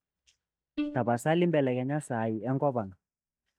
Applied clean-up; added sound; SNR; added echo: neural mask model DeepFilterNet 3.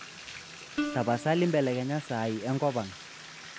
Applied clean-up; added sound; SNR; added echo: none; Bathtub (filling or washing) + Plucked string instrument; 10 dB; none.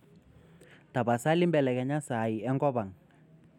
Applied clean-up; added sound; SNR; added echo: none; none; none; none.